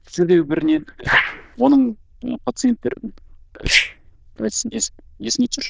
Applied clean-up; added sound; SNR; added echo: neural diffusion model UNIVERSE++.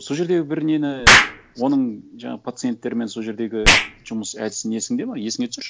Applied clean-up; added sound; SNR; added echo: none; Explosion; -2 dB; none.